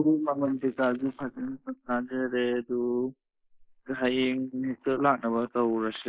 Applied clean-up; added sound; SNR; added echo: neural mask model Resemble Enhance denoiser.